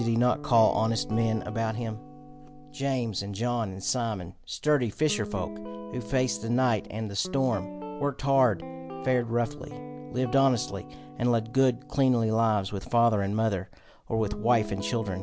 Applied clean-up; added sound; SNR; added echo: none; Guitar; 14 dB; none.